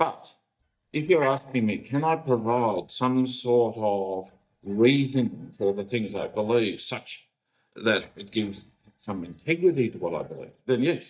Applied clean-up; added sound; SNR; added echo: neural mask model DeepFilterNet 3.